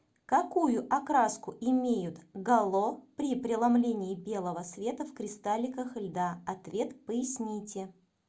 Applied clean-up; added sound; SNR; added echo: none; none; none; none.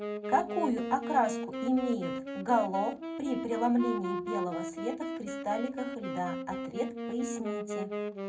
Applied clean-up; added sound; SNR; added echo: none; Wind instrument, woodwind instrument; 4 dB; reverberation time 0.3 s.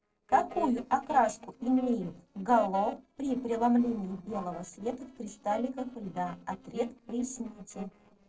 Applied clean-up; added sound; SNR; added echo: neural separator model SepFormer DNS4.